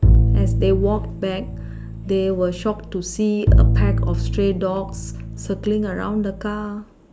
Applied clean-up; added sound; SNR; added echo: none; Bowed string instrument; -4 dB; none.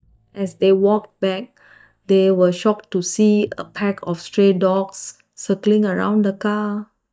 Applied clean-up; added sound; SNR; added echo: neural mask model DeepFilterNet 3.